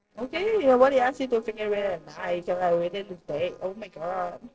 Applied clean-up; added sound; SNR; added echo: neural separator model SepFormer DNS4.